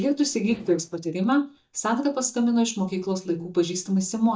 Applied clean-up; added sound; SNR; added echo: neural mask model DeepFilterNet 3.